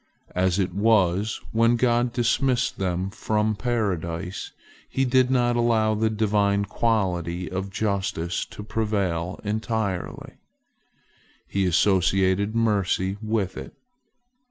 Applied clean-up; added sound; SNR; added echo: none; none; none; none.